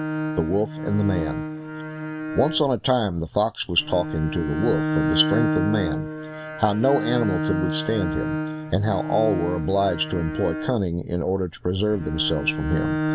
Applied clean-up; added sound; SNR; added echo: none; Bowed string instrument; 4 dB; none.